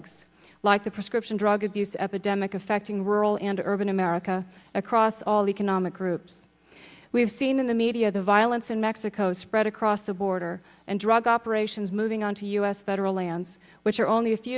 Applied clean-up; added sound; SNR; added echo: none; none; none; none.